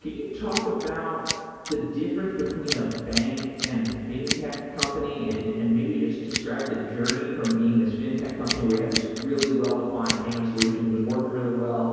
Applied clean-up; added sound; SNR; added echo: none; Scissors; 9 dB; reverberation time 2.2 s.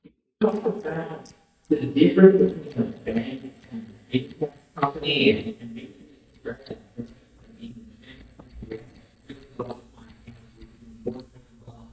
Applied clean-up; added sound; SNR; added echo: neural mask model DeepFilterNet 3.